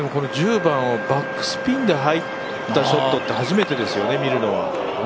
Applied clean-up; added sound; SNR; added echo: none; Wind instrument, woodwind instrument; 11 dB; none.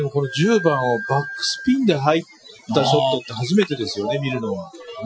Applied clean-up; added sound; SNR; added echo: classical method Wiener filter.